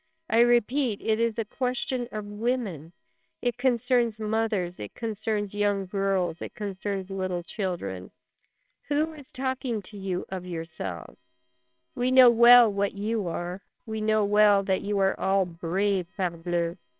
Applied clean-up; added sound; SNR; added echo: neural separator model SepFormer WHAMR!.